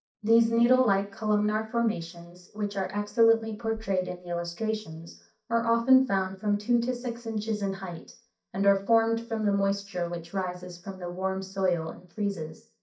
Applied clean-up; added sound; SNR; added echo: neural mask model DeepFilterNet 3.